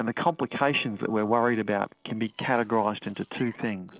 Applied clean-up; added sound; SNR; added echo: neural separator model SepFormer DNS4.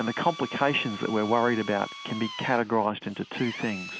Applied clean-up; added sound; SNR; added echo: none; Drill; 13 dB; none.